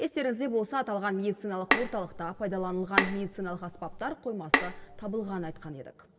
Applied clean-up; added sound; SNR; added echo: none; Bowed string instrument; 0 dB; reverberation time 2.4 s.